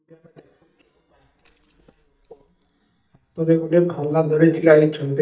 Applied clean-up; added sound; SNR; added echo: neural mask model DeepFilterNet 3.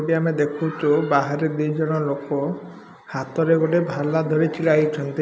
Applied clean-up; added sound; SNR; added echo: none; none; none; none.